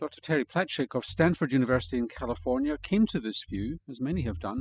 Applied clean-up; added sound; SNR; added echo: classical method spectral subtraction.